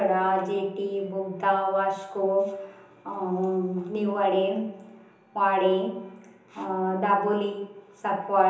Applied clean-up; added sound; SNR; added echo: none; none; none; reverberation time 0.7 s.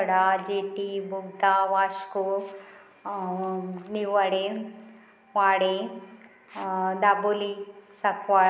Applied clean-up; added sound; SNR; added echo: none; none; none; none.